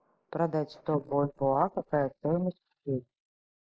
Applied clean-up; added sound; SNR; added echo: neural mask model Resemble Enhance denoiser.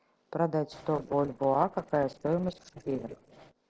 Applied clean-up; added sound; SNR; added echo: neural separator model SepFormer DNS4.